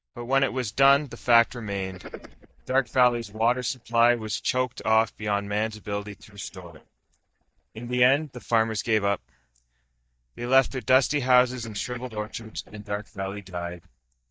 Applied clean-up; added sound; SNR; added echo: neural mask model DeepFilterNet 3.